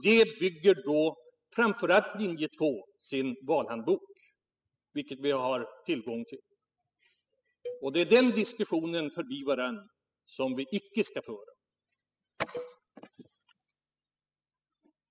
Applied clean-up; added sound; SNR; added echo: classical method spectral subtraction.